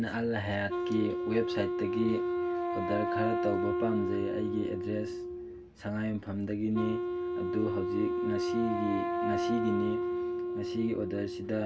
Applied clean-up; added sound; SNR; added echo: none; Wind instrument, woodwind instrument; -1 dB; reverberation time 0.2 s.